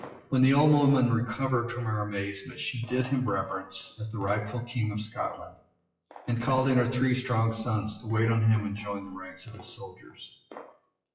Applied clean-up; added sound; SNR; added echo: classical method WPE with log-MMSE.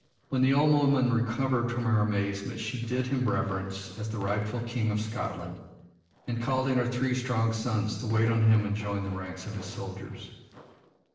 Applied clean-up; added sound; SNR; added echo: neural separator model SepFormer DNS4.